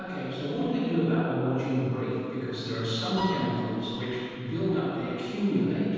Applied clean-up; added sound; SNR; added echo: none; Piano; 16 dB; reverberation time 2.1 s.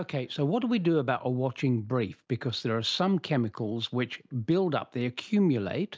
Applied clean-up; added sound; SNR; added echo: none; none; none; none.